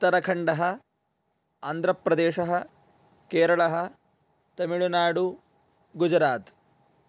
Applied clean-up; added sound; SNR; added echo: none; none; none; none.